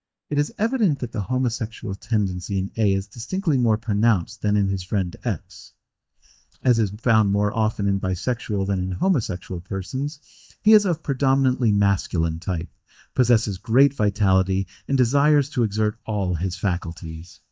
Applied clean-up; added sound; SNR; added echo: neural mask model DeepFilterNet 3.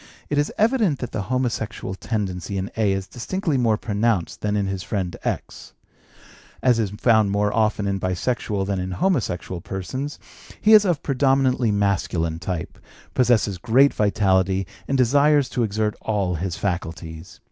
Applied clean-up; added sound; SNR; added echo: none; none; none; none.